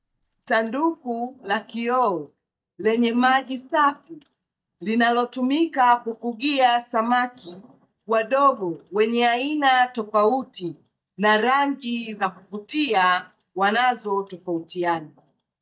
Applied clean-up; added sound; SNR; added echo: neural mask model DeepFilterNet 3.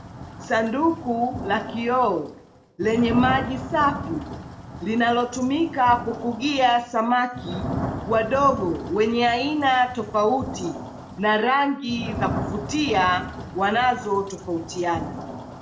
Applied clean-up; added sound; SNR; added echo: none; Thunder / Rain; 10 dB; reverberation time 0.5 s.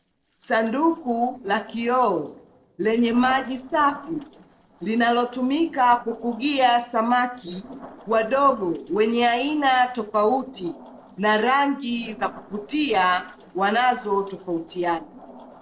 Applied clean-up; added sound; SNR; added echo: neural separator model SepFormer DNS4.